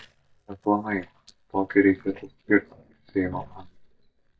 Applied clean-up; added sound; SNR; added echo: neural mask model DeepFilterNet 3.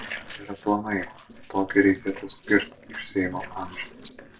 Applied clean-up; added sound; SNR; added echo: neural separator model SepFormer DNS4.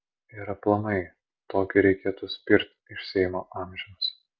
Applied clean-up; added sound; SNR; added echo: none; none; none; none.